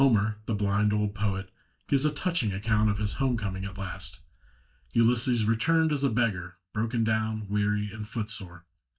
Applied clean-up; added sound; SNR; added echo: neural mask model DeepFilterNet 3.